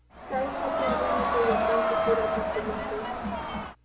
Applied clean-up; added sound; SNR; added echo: none; Crowd; -4 dB; reverberation time 0.8 s.